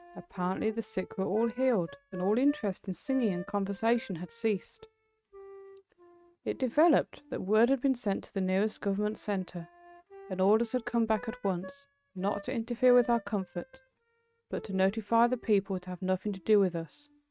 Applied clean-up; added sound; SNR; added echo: neural mask model RNNoise.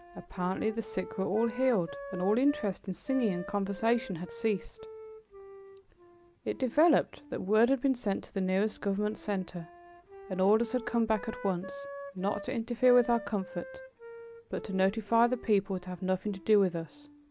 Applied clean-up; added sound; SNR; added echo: none; Wind instrument, woodwind instrument; 16 dB; none.